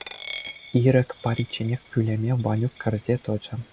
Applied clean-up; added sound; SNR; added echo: none; Coin (dropping); 16 dB; none.